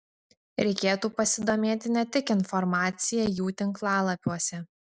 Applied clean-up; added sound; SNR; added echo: none; none; none; none.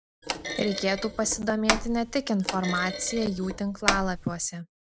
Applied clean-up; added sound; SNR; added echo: none; Thump, thud; 4 dB; none.